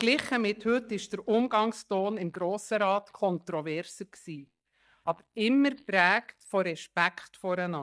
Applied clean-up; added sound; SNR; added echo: neural mask model DeepFilterNet 3.